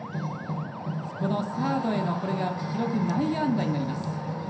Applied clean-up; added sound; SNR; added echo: none; Motor vehicle (road) / Siren; 20 dB; reverberation time 0.6 s.